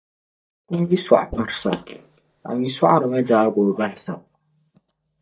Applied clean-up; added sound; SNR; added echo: neural mask model DeepFilterNet 3.